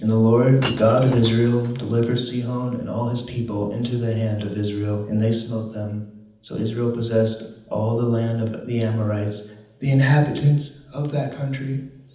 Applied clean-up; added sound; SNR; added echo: none; Shatter / Crushing; 16 dB; reverberation time 0.8 s.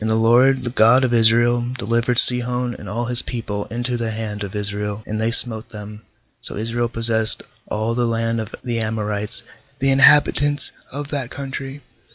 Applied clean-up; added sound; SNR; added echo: none; none; none; none.